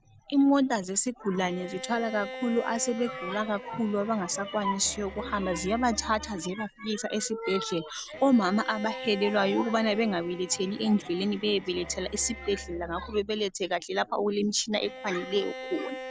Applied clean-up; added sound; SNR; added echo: none; Musical instrument + Bowed string instrument; 14 dB; none.